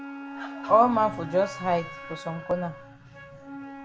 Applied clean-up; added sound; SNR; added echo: none; Wind instrument, woodwind instrument; 13 dB; none.